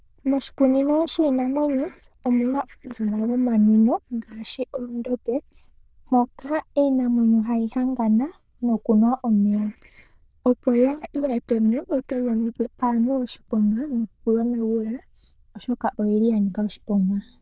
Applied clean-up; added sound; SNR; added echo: neural diffusion model UNIVERSE++.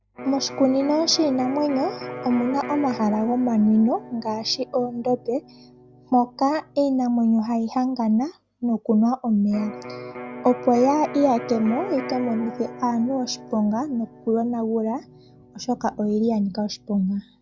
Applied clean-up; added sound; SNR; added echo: none; Electric guitar; 15 dB; none.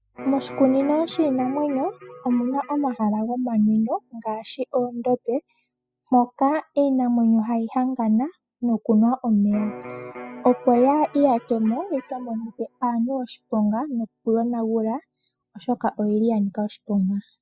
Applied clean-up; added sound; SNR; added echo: classical method spectral subtraction.